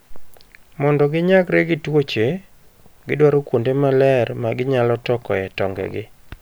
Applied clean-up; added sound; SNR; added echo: none; none; none; none.